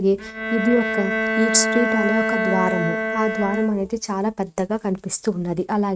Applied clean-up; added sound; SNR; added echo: neural mask model RNNoise.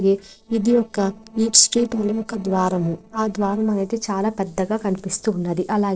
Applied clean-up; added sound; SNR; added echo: neural separator model SepFormer DNS4.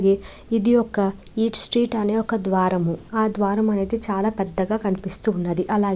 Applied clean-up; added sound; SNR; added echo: none; none; none; none.